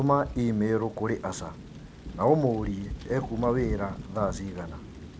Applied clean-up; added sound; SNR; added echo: none; Thunder / Rain; 11 dB; none.